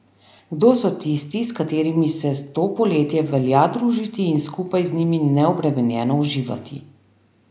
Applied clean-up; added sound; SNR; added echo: none; none; none; none.